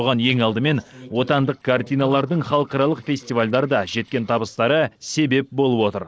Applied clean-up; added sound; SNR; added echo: neural separator model SepFormer DNS4.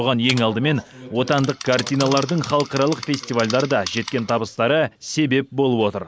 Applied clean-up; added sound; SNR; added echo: none; Insect + Computer keyboard; 13 dB; none.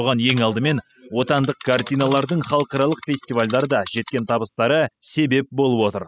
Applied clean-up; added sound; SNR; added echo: classical method spectral subtraction.